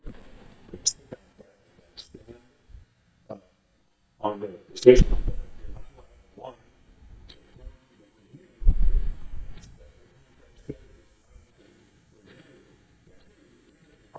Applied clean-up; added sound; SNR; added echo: neural mask model DeepFilterNet 3.